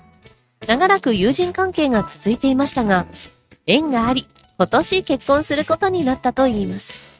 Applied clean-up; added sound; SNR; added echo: neural mask model RNNoise.